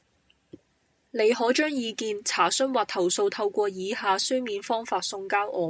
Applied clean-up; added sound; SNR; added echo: none; none; none; none.